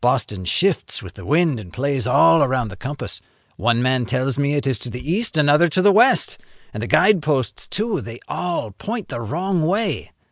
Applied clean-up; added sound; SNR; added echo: none; none; none; none.